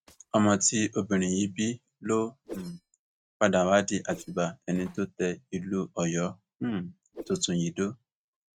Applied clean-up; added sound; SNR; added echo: neural mask model RNNoise.